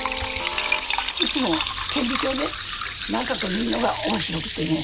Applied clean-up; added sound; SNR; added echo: none; Liquid; -1 dB; none.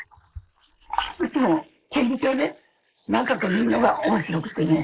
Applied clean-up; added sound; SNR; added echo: neural mask model Resemble Enhance denoiser.